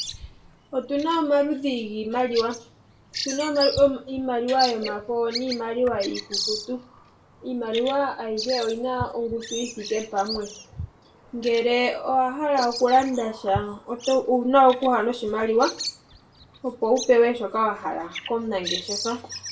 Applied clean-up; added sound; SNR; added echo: none; Bird vocalization, bird call, bird song; 12 dB; reverberation time 0.3 s.